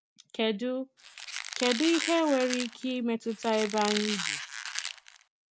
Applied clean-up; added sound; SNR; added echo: none; Squeak; 6 dB; none.